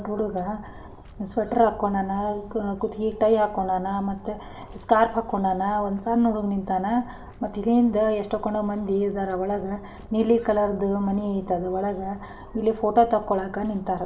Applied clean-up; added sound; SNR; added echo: none; Walk, footsteps; 19 dB; reverberation time 0.4 s.